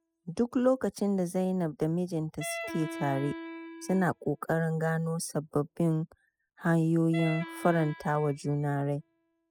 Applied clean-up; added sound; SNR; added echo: classical method spectral subtraction.